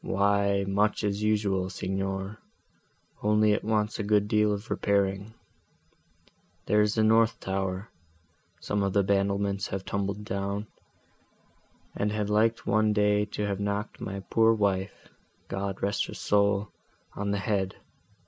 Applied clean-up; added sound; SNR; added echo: none; none; none; none.